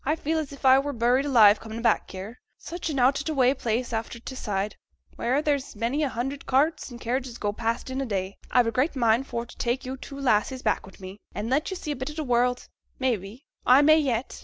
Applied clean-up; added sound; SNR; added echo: none; none; none; none.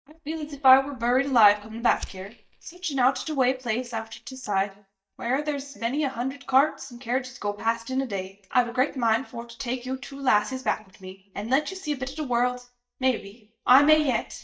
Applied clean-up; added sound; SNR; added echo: neural mask model DeepFilterNet 3.